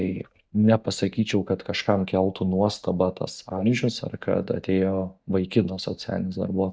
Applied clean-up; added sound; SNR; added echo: neural mask model DeepFilterNet 3.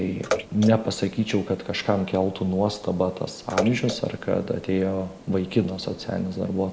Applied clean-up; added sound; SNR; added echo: none; Bathtub (filling or washing) / Water / Splash, splatter; 11 dB; none.